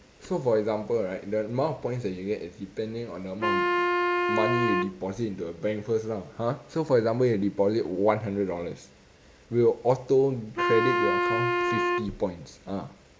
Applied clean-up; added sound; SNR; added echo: none; Wind instrument, woodwind instrument; 0 dB; none.